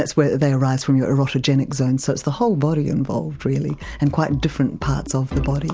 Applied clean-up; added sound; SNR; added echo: none; none; none; none.